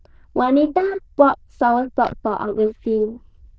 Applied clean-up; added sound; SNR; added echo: neural diffusion model UNIVERSE++.